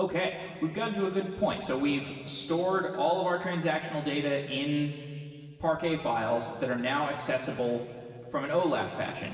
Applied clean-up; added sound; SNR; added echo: none; none; none; reverberation time 2.5 s.